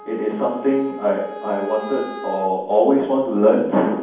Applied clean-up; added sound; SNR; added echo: none; Wind instrument, woodwind instrument; 16 dB; reverberation time 1.2 s.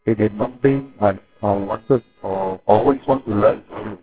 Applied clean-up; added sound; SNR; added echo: neural separator model SepFormer WHAMR!.